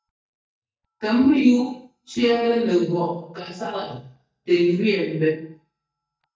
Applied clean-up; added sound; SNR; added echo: neural mask model DeepFilterNet 3.